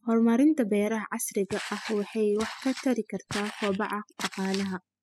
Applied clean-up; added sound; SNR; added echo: classical method spectral subtraction.